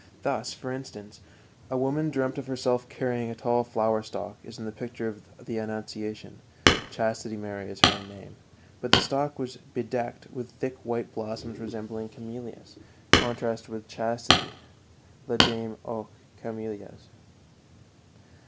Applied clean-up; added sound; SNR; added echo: none; Hammer; -4 dB; none.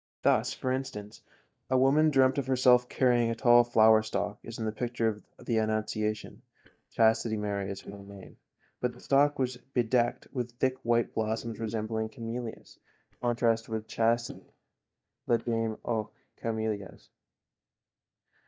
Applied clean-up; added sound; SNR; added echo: neural mask model DeepFilterNet 3.